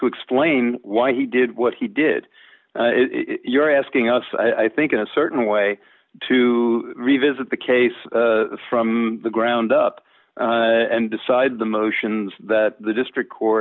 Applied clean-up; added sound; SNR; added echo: none; none; none; none.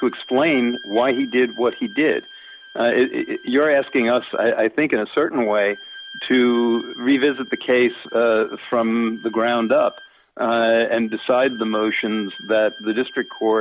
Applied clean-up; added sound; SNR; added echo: none; Bowed string instrument; 19 dB; none.